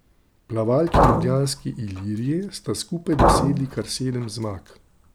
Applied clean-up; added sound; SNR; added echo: none; Liquid; -1 dB; none.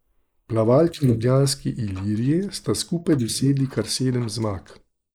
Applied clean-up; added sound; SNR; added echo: neural mask model Resemble Enhance denoiser.